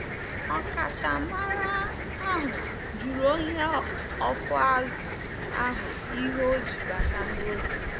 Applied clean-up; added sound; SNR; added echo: none; Cricket; -1 dB; none.